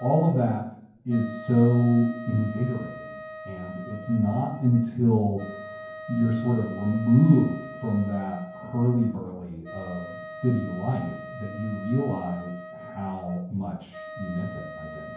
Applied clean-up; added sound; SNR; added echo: none; Wind instrument, woodwind instrument; 15 dB; reverberation time 0.9 s.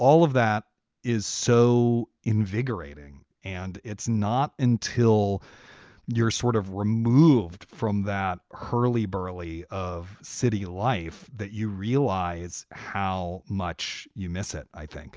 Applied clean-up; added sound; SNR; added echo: none; none; none; none.